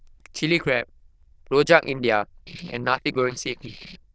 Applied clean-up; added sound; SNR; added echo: neural diffusion model UNIVERSE++.